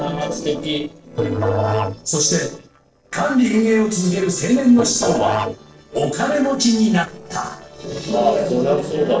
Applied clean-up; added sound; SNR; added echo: neural separator model SepFormer DNS4.